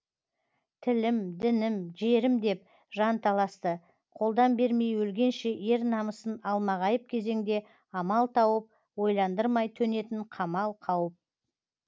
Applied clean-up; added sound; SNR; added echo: none; none; none; none.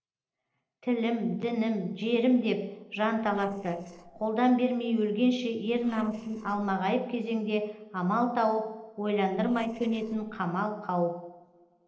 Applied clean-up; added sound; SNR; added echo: neural separator model SepFormer DNS4.